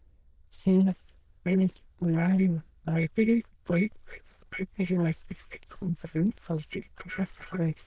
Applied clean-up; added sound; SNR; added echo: neural diffusion model UNIVERSE++.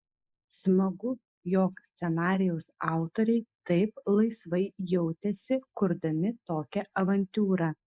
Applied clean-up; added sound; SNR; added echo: neural mask model Resemble Enhance denoiser.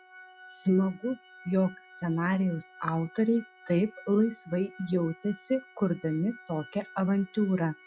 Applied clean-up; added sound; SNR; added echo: classical method log-MMSE.